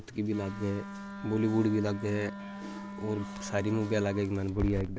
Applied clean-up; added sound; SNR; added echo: none; Wind instrument, woodwind instrument; 11 dB; none.